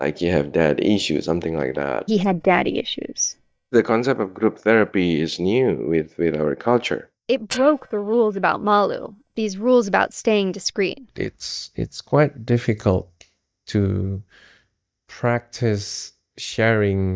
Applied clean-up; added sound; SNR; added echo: neural mask model DeepFilterNet 3.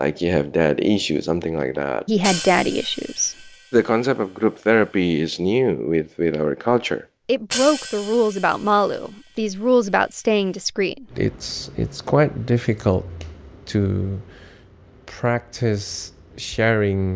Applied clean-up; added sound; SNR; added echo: none; Hi-hat; 14 dB; none.